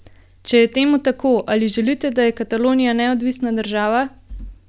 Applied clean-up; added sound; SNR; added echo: none; none; none; none.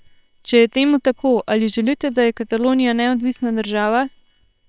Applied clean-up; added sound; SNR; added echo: neural separator model SepFormer WHAM!.